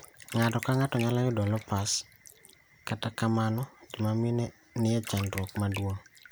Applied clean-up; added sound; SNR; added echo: none; Bathtub (filling or washing); 18 dB; none.